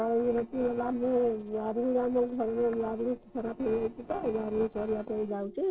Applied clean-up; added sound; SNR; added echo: neural separator model SepFormer DNS4.